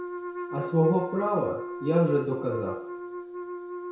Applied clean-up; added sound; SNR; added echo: none; Wind instrument, woodwind instrument; 8 dB; reverberation time 0.6 s.